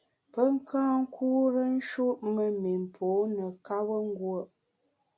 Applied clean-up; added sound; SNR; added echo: none; none; none; none.